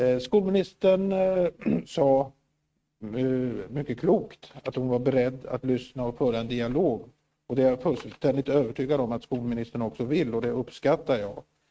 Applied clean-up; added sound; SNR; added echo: neural mask model RNNoise.